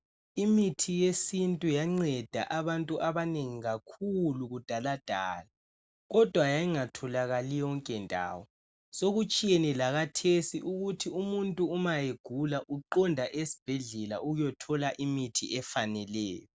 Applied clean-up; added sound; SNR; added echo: none; none; none; none.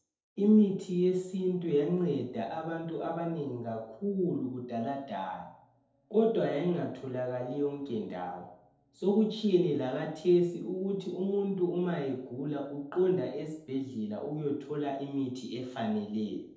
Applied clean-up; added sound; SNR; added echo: none; none; none; reverberation time 2.1 s.